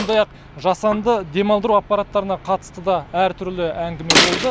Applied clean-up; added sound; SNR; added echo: none; Slam; 6 dB; none.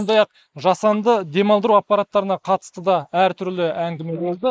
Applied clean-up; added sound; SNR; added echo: neural mask model Resemble Enhance denoiser.